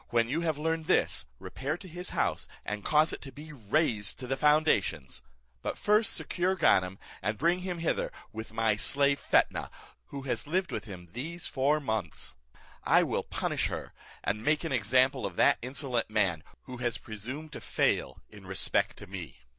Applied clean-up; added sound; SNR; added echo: none; none; none; none.